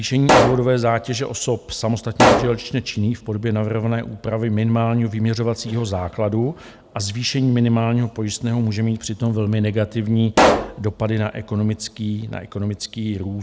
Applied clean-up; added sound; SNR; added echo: none; Explosion; -1 dB; none.